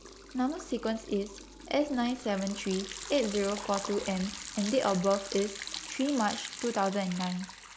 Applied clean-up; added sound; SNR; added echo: none; Liquid; 11 dB; none.